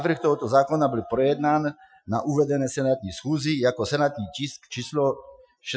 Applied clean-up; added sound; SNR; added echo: classical method Wiener filter.